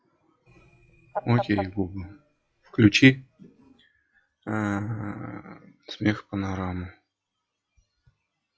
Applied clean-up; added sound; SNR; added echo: classical method log-MMSE.